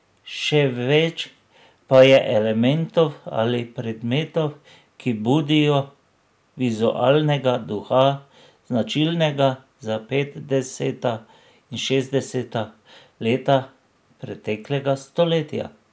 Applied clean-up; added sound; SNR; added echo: none; none; none; none.